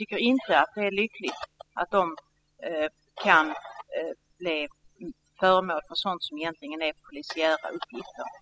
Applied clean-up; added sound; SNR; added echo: classical method spectral subtraction.